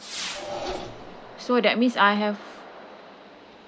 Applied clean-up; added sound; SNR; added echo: none; Whoosh, swoosh, swish / Fireworks + Engine; 12 dB; none.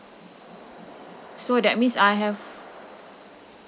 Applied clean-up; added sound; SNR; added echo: none; none; none; none.